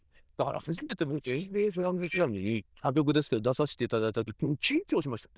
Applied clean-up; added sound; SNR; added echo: neural diffusion model UNIVERSE++.